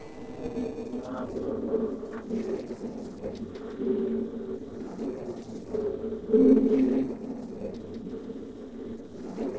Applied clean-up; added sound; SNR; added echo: neural separator model SepFormer DNS4.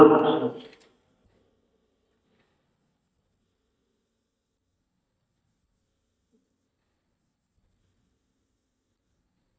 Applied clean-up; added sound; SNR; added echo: neural mask model DeepFilterNet 3.